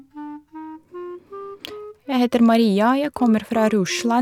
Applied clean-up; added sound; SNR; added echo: none; Wind instrument, woodwind instrument; 17 dB; none.